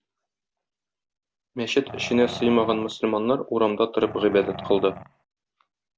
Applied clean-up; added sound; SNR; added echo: none; Growling; 12 dB; none.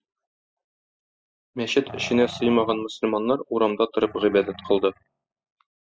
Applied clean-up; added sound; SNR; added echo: classical method spectral subtraction.